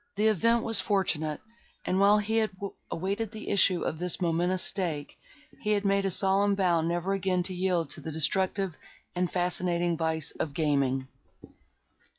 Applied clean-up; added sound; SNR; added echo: classical method log-MMSE.